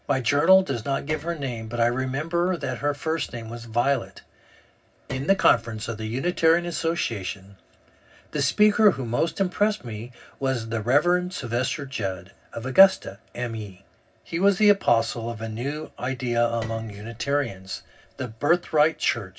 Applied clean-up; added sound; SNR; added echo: none; Piano; 19 dB; reverberation time 0.4 s.